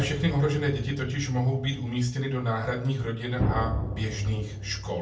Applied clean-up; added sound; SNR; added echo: none; Drum; 6 dB; reverberation time 0.3 s.